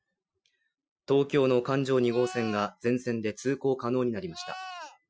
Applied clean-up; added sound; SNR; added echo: classical method Wiener filter.